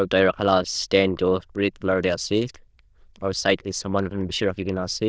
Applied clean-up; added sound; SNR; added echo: neural diffusion model UNIVERSE++.